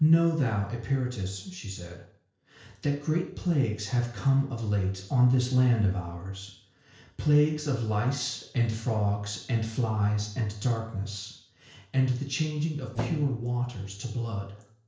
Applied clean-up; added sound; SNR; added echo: neural separator model SepFormer DNS4.